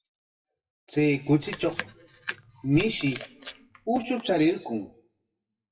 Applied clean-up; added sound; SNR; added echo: classical method WPE with log-MMSE.